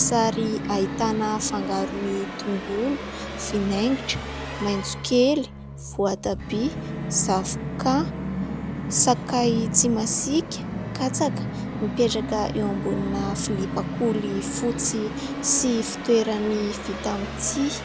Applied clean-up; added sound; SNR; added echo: none; Musical instrument; 5 dB; none.